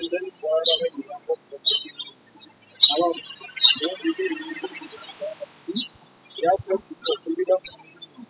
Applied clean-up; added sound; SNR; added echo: classical method spectral subtraction.